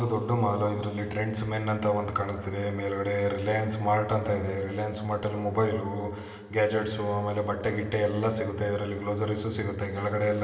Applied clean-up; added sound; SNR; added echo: none; none; none; reverberation time 2.4 s.